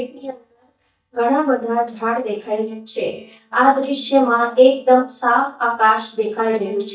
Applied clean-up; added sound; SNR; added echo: neural mask model DeepFilterNet 3.